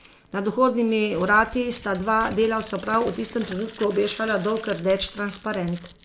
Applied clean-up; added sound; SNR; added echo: none; Crumpling, crinkling; 17 dB; none.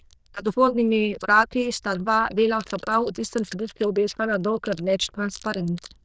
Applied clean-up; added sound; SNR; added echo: neural diffusion model UNIVERSE++.